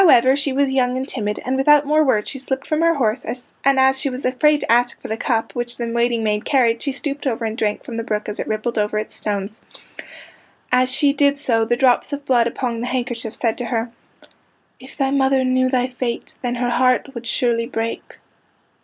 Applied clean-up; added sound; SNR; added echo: none; none; none; none.